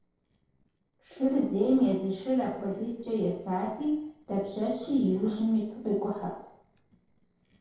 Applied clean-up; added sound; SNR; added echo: neural separator model SepFormer DNS4.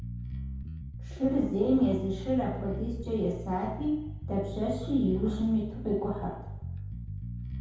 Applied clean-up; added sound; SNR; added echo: none; Bass guitar; 7 dB; reverberation time 0.8 s.